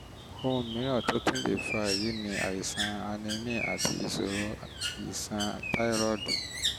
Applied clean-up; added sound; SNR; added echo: none; Bird; 4 dB; none.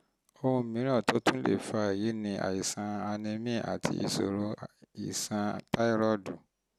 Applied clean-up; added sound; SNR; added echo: none; none; none; none.